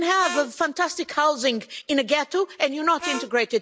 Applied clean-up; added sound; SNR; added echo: none; Harmonica; 10 dB; none.